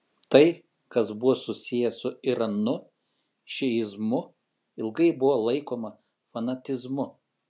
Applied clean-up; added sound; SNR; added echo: none; none; none; none.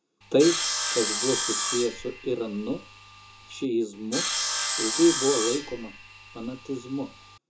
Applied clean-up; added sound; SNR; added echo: none; Sawing; 3 dB; reverberation time 0.2 s.